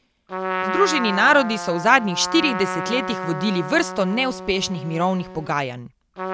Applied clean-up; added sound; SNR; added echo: none; Trumpet; 7 dB; none.